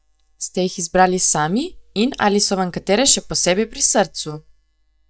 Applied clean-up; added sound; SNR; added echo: neural mask model DeepFilterNet 3.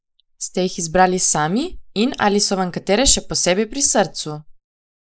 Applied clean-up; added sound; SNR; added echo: neural mask model Resemble Enhance denoiser.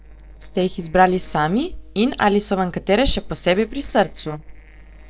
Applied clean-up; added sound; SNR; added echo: neural separator model SepFormer DNS4.